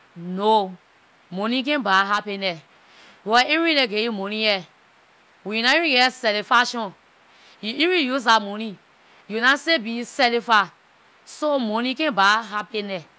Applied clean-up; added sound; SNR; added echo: none; none; none; none.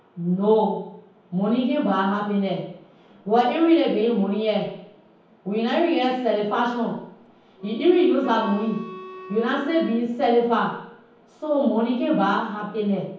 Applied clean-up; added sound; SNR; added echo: none; Wind instrument, woodwind instrument; 16 dB; reverberation time 0.9 s.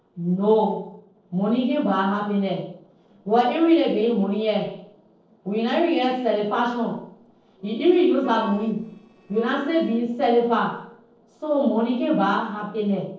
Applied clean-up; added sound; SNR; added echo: neural separator model SepFormer DNS4.